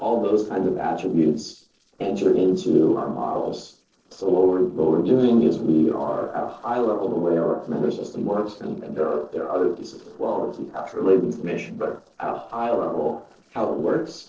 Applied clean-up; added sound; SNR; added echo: neural separator model SepFormer DNS4.